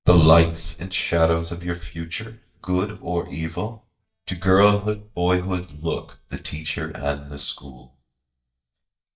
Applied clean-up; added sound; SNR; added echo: neural mask model DeepFilterNet 3.